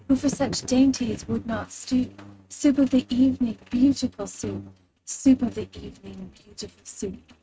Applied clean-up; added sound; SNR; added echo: neural mask model RNNoise.